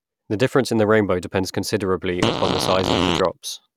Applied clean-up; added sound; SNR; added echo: none; Fart; 0 dB; none.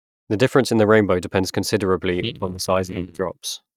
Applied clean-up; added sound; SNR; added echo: neural mask model DeepFilterNet 3.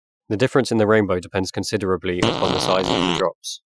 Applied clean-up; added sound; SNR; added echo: classical method Wiener filter.